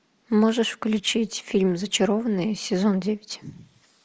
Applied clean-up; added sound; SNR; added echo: none; none; none; none.